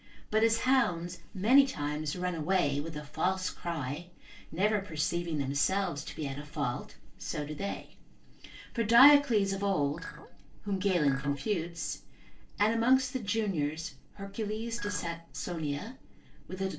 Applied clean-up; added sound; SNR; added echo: neural separator model SepFormer DNS4.